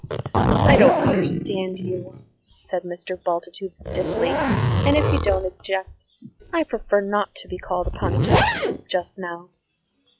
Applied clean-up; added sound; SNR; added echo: classical method log-MMSE.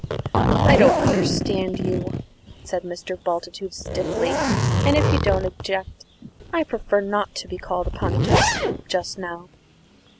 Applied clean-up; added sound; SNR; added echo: none; Zipper (clothing); -2 dB; none.